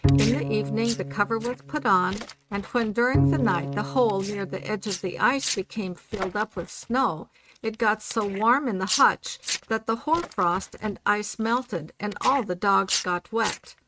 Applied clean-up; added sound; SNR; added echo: neural mask model RNNoise.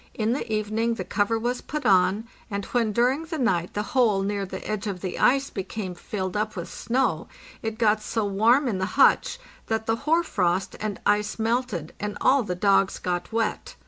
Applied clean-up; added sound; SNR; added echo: none; none; none; none.